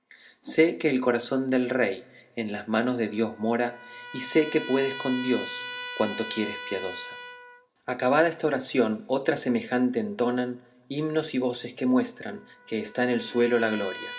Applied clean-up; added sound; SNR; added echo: none; Trumpet; 15 dB; reverberation time 0.4 s.